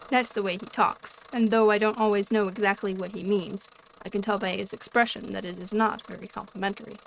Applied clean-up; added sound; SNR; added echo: neural mask model RNNoise.